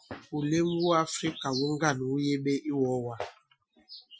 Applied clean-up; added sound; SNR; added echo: classical method Wiener filter.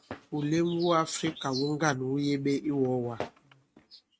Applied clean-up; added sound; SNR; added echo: neural mask model RNNoise.